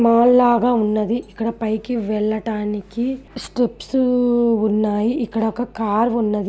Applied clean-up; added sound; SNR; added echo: none; none; none; none.